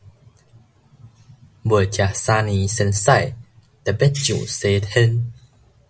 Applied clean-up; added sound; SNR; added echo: none; none; none; none.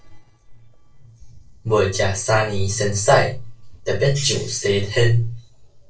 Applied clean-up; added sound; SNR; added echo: neural separator model SepFormer DNS4.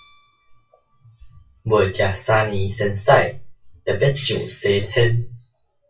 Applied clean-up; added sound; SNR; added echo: classical method WPE with log-MMSE.